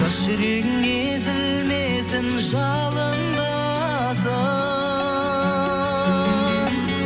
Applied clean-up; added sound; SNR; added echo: none; none; none; none.